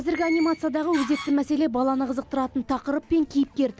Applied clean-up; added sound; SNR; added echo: none; Door; 13 dB; none.